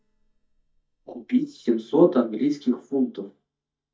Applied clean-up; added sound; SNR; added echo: neural mask model DeepFilterNet 3.